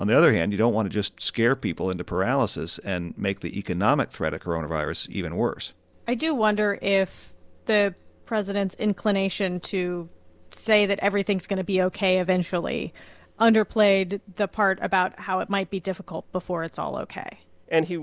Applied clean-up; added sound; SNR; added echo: none; none; none; none.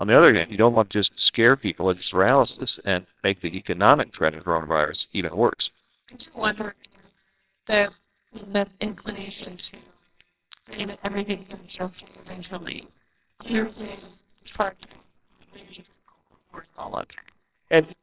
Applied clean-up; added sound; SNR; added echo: neural separator model SepFormer WHAMR!.